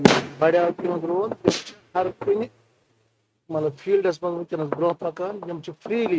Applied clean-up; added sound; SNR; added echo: neural mask model RNNoise.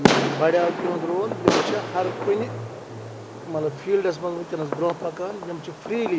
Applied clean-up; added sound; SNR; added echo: none; Fireworks; 1 dB; none.